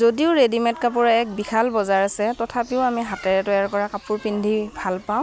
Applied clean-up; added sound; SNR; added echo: none; none; none; none.